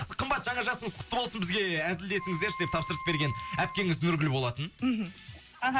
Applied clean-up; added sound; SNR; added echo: none; Wind instrument, woodwind instrument; 11 dB; none.